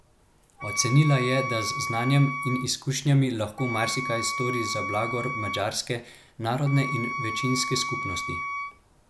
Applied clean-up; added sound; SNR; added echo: none; Wind instrument, woodwind instrument; 6 dB; none.